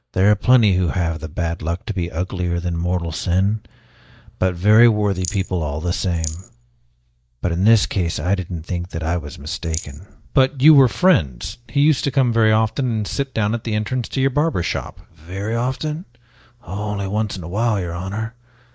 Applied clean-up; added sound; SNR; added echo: neural mask model DeepFilterNet 3.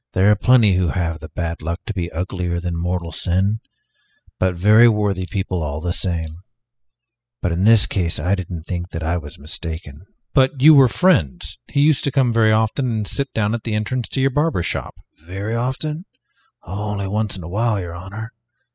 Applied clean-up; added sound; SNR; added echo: classical method spectral subtraction.